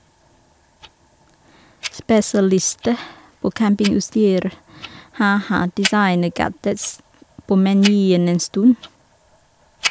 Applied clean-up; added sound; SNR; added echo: none; Tick-tock; 14 dB; none.